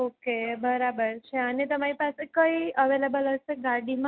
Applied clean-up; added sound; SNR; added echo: none; none; none; none.